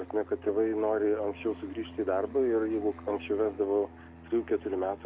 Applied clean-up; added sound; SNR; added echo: none; Fixed-wing aircraft, airplane; 17 dB; none.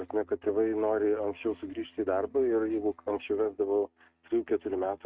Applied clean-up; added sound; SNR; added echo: neural mask model RNNoise.